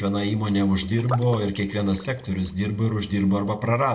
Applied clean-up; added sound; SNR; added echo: neural separator model SepFormer DNS4.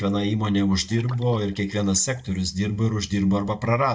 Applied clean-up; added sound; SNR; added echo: neural mask model DeepFilterNet 3.